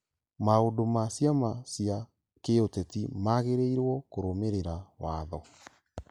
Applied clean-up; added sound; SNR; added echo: none; none; none; none.